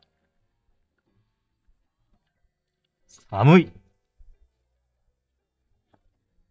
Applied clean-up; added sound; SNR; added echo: neural mask model DeepFilterNet 3.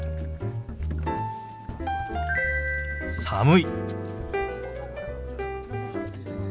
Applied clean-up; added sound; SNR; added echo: none; Boat, Water vehicle; 19 dB; none.